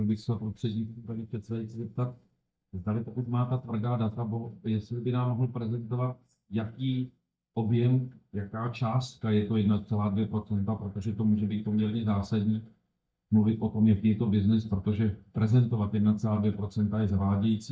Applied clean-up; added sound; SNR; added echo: neural mask model DeepFilterNet 3.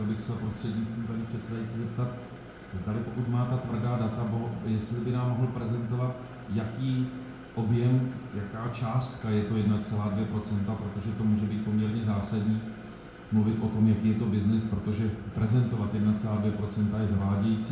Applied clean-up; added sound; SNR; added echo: none; Idling; 17 dB; reverberation time 0.6 s.